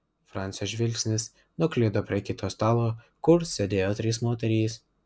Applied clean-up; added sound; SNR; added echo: none; none; none; none.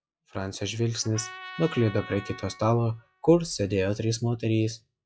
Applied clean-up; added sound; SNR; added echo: classical method log-MMSE.